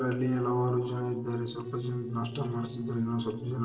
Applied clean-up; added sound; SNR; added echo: neural separator model SepFormer DNS4.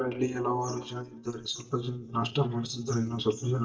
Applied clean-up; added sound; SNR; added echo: neural mask model DeepFilterNet 3.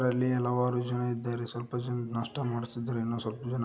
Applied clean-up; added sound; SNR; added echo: none; none; none; none.